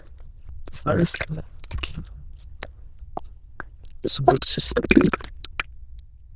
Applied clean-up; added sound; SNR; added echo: neural diffusion model UNIVERSE++.